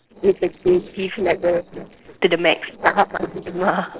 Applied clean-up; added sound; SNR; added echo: neural separator model SepFormer DNS4.